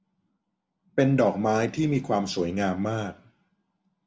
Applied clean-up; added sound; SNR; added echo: none; none; none; none.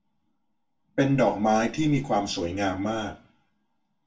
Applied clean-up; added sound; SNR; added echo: none; none; none; reverberation time 0.2 s.